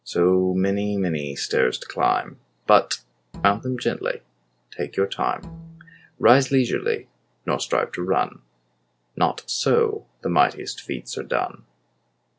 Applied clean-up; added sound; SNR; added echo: none; Bowed string instrument; 19 dB; none.